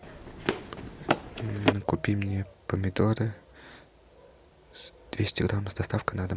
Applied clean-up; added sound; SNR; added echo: none; Run; 0 dB; none.